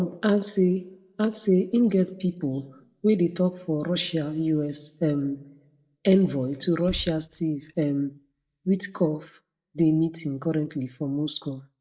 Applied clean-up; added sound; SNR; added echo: neural mask model DeepFilterNet 3.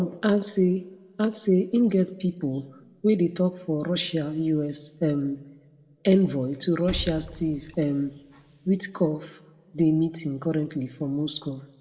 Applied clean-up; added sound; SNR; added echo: none; Liquid; 17 dB; reverberation time 0.7 s.